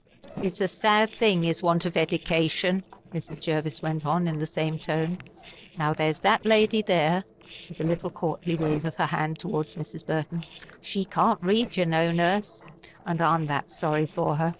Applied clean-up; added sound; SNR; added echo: neural separator model SepFormer DNS4.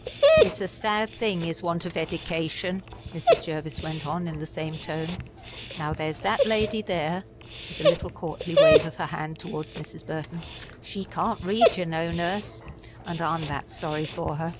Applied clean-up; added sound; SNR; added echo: none; Dog; -2 dB; none.